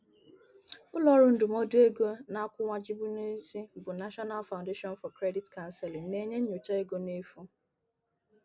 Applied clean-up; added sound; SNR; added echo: none; none; none; none.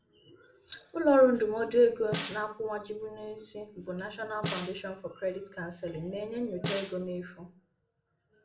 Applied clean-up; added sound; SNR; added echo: none; Snare drum; 9 dB; reverberation time 0.3 s.